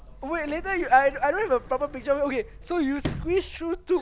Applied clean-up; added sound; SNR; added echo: none; Sliding door; 13 dB; none.